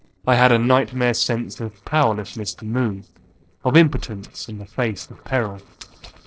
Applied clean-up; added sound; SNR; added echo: neural separator model SepFormer DNS4.